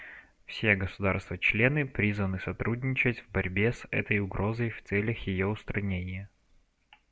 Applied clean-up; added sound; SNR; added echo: none; none; none; none.